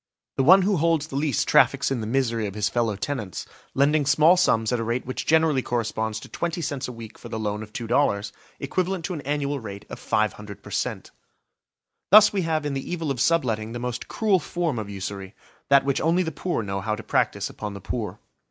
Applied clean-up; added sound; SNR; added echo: none; none; none; none.